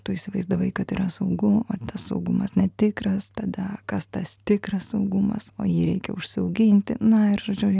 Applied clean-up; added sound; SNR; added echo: none; none; none; none.